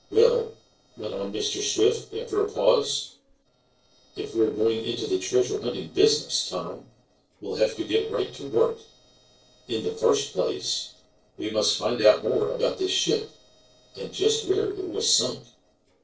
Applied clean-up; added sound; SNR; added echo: neural separator model SepFormer DNS4.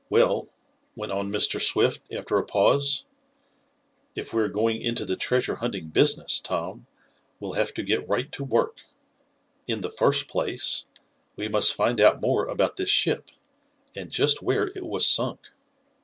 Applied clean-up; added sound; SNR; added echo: none; none; none; none.